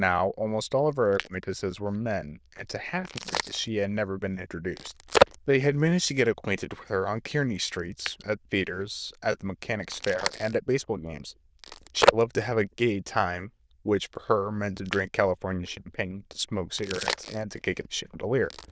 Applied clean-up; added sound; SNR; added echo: neural diffusion model UNIVERSE++.